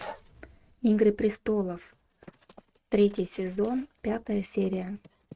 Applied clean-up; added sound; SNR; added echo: neural mask model RNNoise.